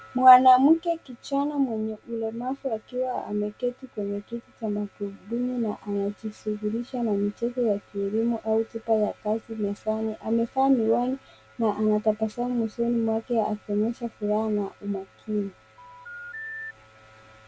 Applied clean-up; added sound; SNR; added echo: none; Telephone; 15 dB; none.